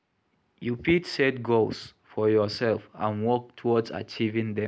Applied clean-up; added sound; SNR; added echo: none; none; none; none.